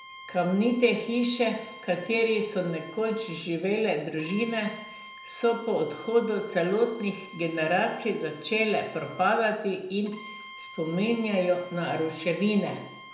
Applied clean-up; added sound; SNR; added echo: none; Bowed string instrument; 19 dB; reverberation time 0.8 s.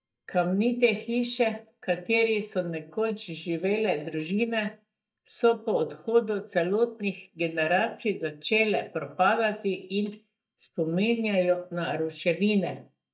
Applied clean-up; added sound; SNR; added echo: neural mask model DeepFilterNet 3.